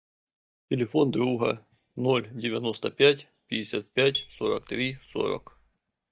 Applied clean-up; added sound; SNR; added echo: neural mask model DeepFilterNet 3.